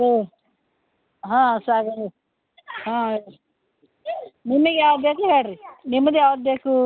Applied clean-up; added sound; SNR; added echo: none; none; none; none.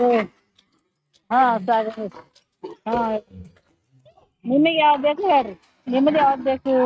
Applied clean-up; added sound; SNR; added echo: neural mask model RNNoise.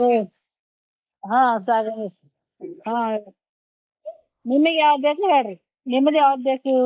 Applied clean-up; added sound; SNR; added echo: neural mask model Resemble Enhance denoiser.